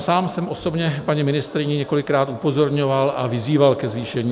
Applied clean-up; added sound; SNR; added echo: none; none; none; none.